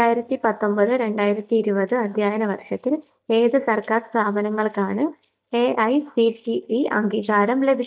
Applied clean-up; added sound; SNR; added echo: neural mask model DeepFilterNet 3.